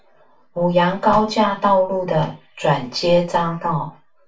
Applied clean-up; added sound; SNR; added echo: none; none; none; reverberation time 0.2 s.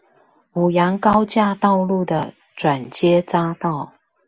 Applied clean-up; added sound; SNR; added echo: none; none; none; none.